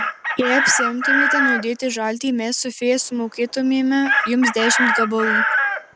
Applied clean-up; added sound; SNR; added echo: none; Chicken, rooster; 0 dB; none.